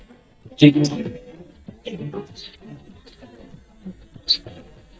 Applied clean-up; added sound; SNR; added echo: neural mask model DeepFilterNet 3.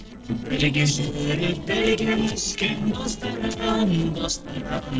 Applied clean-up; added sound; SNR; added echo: neural separator model SepFormer DNS4.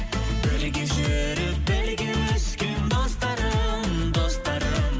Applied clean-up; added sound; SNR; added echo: none; none; none; none.